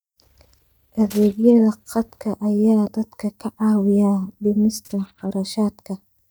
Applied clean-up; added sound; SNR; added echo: neural mask model DeepFilterNet 3.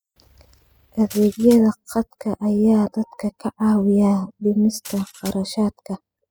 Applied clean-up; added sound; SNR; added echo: classical method spectral subtraction.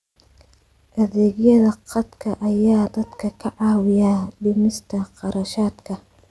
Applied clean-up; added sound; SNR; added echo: none; none; none; none.